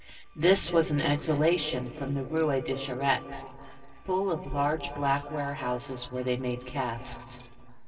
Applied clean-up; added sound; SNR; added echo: neural separator model SepFormer DNS4.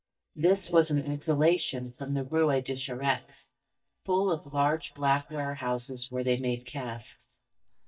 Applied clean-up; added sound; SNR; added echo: neural mask model DeepFilterNet 3.